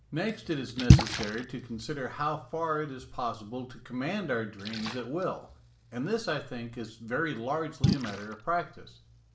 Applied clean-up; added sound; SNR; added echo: none; Splash, splatter; -2 dB; reverberation time 0.4 s.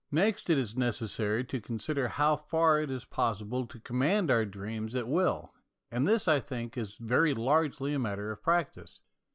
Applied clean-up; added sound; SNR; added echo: none; none; none; none.